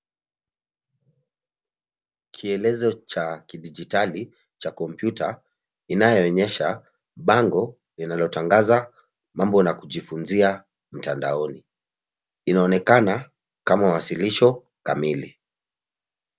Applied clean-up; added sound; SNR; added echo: none; none; none; none.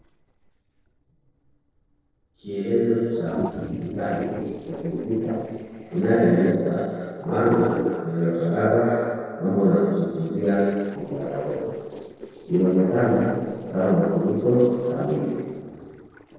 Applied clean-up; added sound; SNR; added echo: neural separator model SepFormer DNS4.